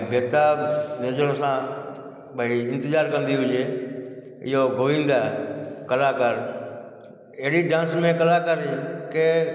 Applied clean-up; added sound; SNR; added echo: none; none; none; none.